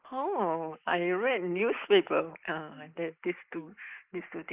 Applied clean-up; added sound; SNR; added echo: neural mask model Resemble Enhance denoiser.